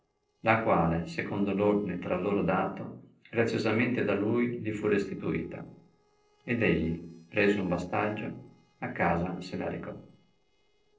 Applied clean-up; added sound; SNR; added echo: neural separator model SepFormer DNS4.